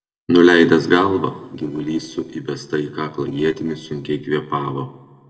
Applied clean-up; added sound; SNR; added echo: neural separator model SepFormer DNS4.